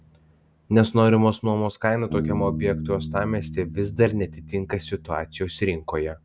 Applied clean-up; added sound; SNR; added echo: none; Bass guitar; 10 dB; none.